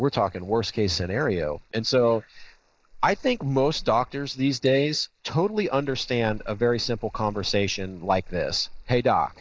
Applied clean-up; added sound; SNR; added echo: neural mask model Resemble Enhance denoiser.